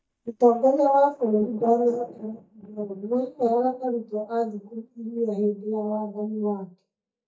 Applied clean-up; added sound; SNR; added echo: neural mask model DeepFilterNet 3.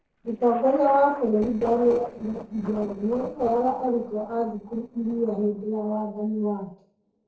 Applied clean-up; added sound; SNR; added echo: neural separator model SepFormer DNS4.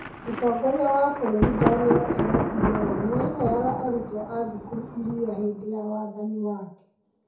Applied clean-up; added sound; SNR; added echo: none; Thunder; 2 dB; reverberation time 0.5 s.